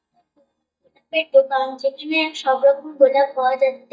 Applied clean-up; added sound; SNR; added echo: neural mask model DeepFilterNet 3.